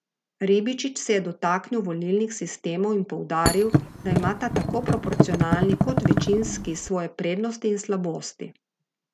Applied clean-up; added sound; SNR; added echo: none; Thump, thud; -2 dB; none.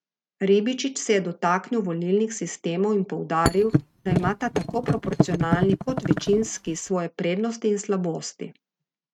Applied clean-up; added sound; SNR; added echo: neural mask model RNNoise.